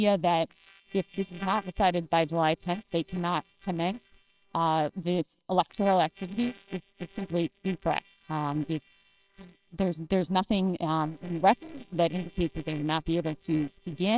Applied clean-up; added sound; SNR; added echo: neural separator model SepFormer WHAMR!.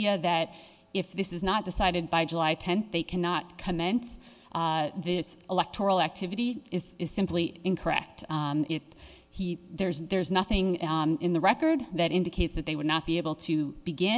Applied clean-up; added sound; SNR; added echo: none; none; none; none.